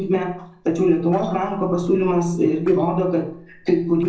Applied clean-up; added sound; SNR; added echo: neural separator model SepFormer DNS4.